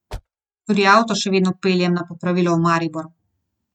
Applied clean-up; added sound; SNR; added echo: neural mask model RNNoise.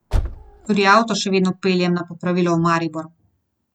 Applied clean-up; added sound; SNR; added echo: none; Car; 7 dB; none.